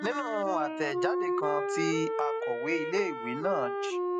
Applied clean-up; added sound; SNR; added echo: classical method spectral subtraction.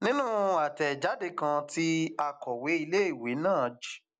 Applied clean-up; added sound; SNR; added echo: none; none; none; none.